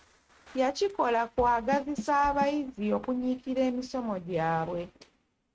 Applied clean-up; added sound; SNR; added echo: neural mask model RNNoise.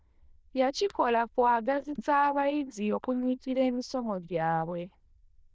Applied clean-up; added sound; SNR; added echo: neural diffusion model UNIVERSE++.